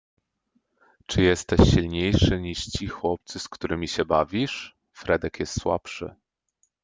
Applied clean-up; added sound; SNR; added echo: none; none; none; none.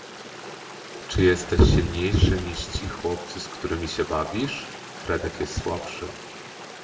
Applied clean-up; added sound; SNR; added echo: none; Stream; 13 dB; reverberation time 0.6 s.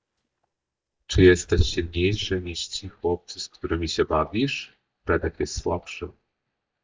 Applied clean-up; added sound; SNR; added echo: neural mask model DeepFilterNet 3.